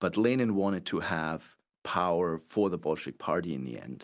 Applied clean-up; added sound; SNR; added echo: none; none; none; none.